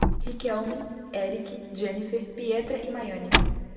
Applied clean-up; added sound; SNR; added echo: none; Slam; -2 dB; reverberation time 2.1 s.